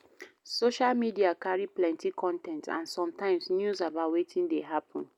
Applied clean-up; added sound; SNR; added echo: none; none; none; none.